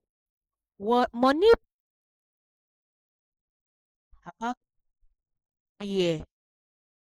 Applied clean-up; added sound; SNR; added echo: neural mask model Resemble Enhance denoiser.